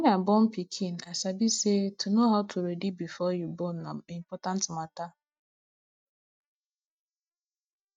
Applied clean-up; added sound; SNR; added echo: neural mask model DeepFilterNet 3.